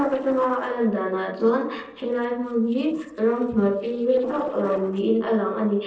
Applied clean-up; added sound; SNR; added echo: neural separator model SepFormer DNS4.